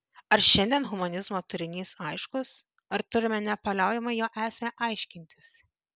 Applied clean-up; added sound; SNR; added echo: none; none; none; none.